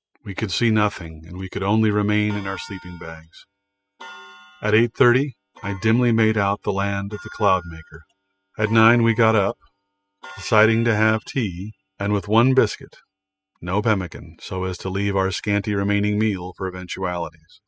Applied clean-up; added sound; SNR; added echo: classical method spectral subtraction.